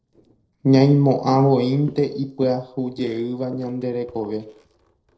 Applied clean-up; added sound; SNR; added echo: neural separator model SepFormer DNS4.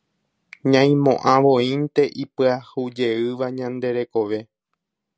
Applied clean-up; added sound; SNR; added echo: none; none; none; none.